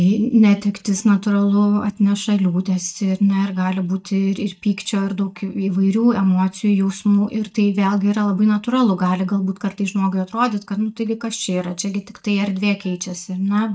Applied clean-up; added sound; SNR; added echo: neural mask model DeepFilterNet 3.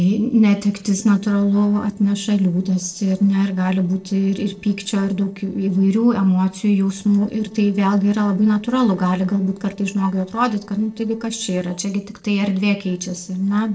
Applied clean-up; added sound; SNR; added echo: neural separator model SepFormer DNS4.